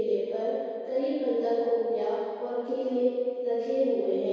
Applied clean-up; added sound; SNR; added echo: none; none; none; reverberation time 2.2 s.